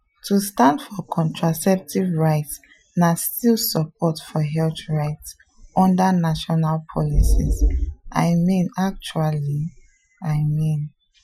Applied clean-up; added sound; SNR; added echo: classical method Wiener filter.